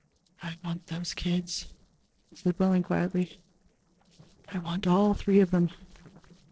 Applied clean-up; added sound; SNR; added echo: neural separator model SepFormer DNS4.